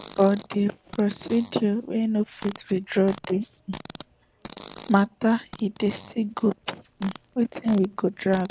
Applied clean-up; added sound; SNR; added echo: none; Fart; 18 dB; none.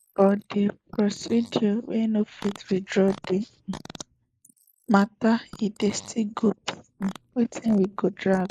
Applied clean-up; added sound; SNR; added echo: neural mask model Resemble Enhance denoiser.